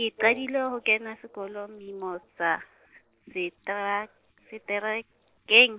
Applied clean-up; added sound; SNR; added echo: neural separator model SepFormer DNS4.